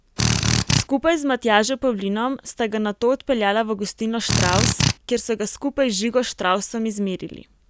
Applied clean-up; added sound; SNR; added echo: none; Drill; -3 dB; none.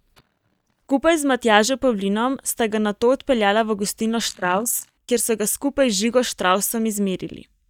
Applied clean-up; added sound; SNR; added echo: neural mask model DeepFilterNet 3.